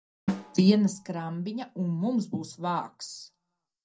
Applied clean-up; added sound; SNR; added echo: none; Drum; 13 dB; reverberation time 0.2 s.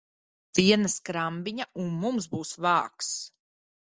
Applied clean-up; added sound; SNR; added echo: none; none; none; none.